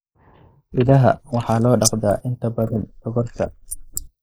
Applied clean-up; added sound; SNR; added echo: neural mask model Resemble Enhance denoiser.